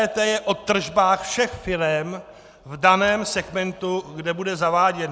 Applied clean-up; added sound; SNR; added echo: none; none; none; none.